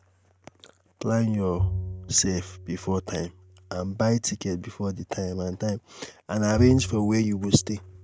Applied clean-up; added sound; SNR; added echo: none; Bowed string instrument; 9 dB; none.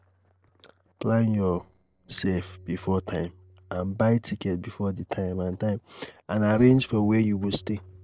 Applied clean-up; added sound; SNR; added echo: neural separator model SepFormer DNS4.